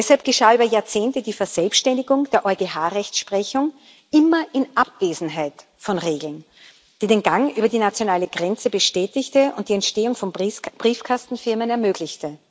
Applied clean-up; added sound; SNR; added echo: none; none; none; none.